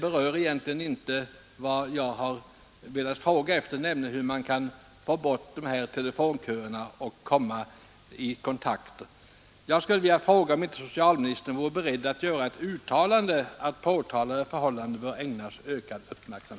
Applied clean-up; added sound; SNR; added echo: none; none; none; none.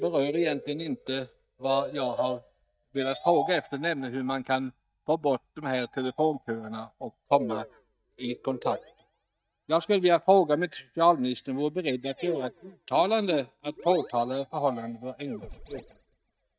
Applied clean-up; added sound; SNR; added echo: neural mask model DeepFilterNet 3.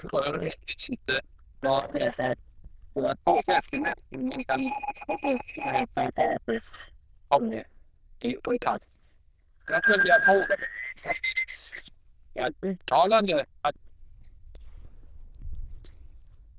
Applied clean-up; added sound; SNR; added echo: neural diffusion model UNIVERSE++.